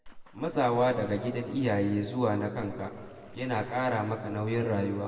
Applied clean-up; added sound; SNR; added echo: none; Water / Splash, splatter; 20 dB; reverberation time 2.0 s.